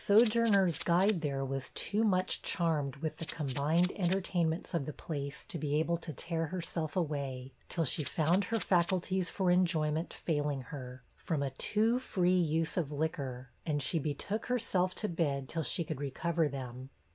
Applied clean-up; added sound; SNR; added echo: none; Rattle (instrument); 0 dB; none.